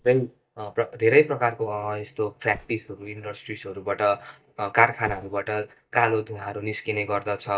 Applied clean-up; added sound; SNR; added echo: neural mask model DeepFilterNet 3.